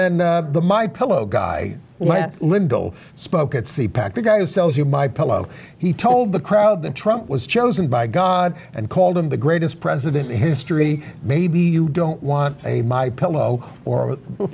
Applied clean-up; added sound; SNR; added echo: neural mask model Resemble Enhance denoiser.